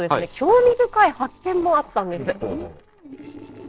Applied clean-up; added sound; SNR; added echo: neural separator model SepFormer DNS4.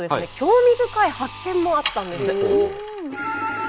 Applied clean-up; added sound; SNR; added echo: none; Sawing; 15 dB; none.